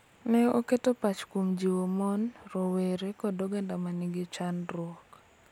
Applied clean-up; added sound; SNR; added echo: none; none; none; none.